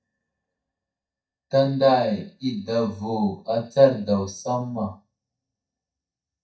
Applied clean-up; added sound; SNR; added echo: neural mask model DeepFilterNet 3.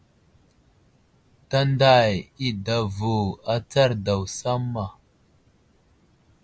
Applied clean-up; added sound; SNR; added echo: none; none; none; none.